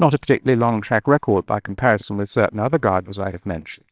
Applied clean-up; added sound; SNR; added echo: neural separator model SepFormer WHAMR!.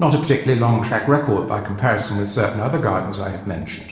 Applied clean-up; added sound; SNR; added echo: neural separator model SepFormer DNS4.